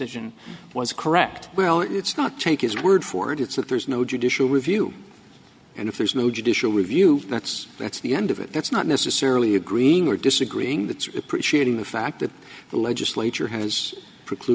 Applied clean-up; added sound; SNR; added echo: none; none; none; none.